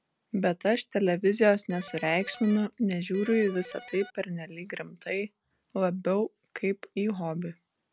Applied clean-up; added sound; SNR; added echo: none; Electric guitar; 17 dB; none.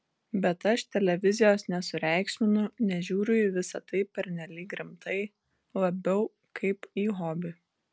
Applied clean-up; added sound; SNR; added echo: none; none; none; none.